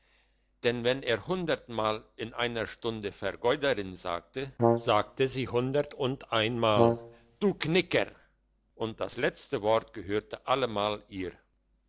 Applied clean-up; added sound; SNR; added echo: none; Brass instrument; 1 dB; none.